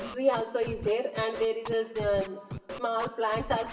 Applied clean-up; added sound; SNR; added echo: none; Scratching (performance technique); 11 dB; reverberation time 0.9 s.